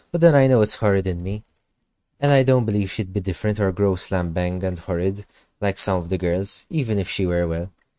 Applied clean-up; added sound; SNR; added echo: neural mask model RNNoise.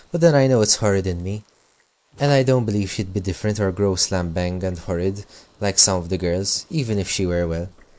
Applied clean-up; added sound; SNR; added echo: neural mask model Resemble Enhance denoiser.